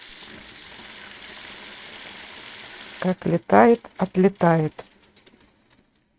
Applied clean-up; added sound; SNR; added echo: neural mask model RNNoise.